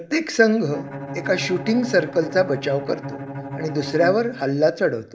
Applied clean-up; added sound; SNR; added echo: none; Bowed string instrument; 12 dB; none.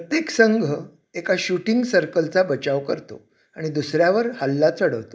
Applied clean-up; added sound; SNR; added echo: none; none; none; none.